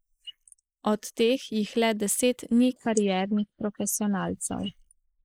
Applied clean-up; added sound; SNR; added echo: neural mask model Resemble Enhance denoiser.